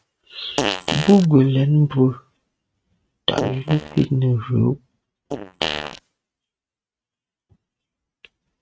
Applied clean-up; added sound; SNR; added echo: neural mask model RNNoise.